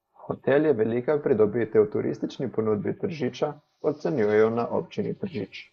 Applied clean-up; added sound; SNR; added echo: neural mask model Resemble Enhance denoiser.